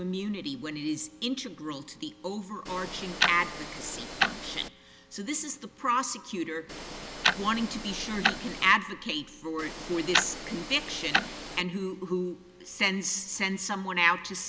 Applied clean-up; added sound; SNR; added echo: none; Tick-tock; 0 dB; none.